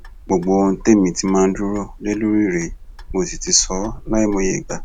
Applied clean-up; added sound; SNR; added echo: none; Clock; 13 dB; none.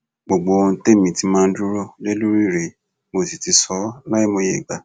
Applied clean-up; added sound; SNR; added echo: none; none; none; none.